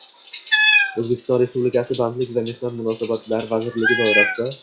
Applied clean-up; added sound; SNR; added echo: classical method log-MMSE.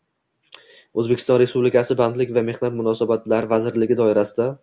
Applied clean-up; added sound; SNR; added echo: none; none; none; none.